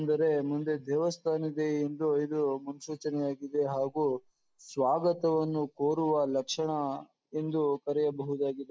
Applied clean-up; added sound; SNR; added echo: neural mask model Resemble Enhance denoiser.